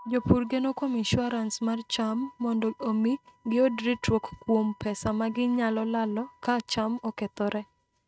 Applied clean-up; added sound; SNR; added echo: neural mask model RNNoise.